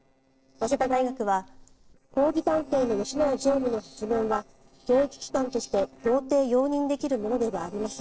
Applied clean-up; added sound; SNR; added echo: neural separator model SepFormer DNS4.